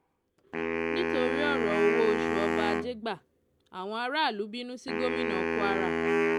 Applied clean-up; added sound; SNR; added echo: none; Wind instrument, woodwind instrument; -3 dB; none.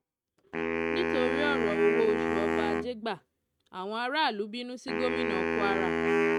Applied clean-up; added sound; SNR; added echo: neural mask model RNNoise.